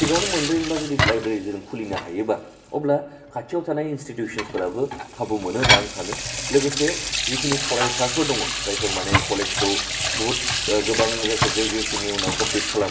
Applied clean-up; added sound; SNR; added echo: none; Sink (filling or washing) / Water tap, faucet; 0 dB; reverberation time 0.8 s.